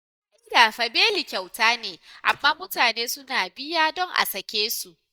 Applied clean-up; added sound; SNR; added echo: neural mask model DeepFilterNet 3.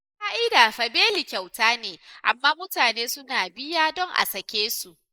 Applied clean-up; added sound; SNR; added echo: neural mask model Resemble Enhance denoiser.